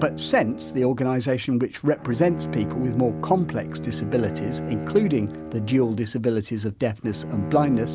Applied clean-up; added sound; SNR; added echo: none; Bowed string instrument; 9 dB; none.